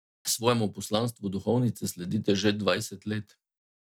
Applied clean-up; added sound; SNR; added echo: none; none; none; none.